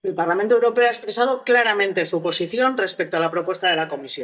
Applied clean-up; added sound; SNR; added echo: neural mask model DeepFilterNet 3.